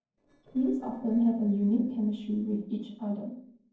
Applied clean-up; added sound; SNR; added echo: neural separator model SepFormer DNS4.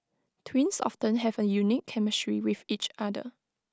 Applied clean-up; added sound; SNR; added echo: none; none; none; none.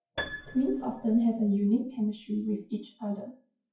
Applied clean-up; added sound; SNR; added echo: classical method WPE with log-MMSE.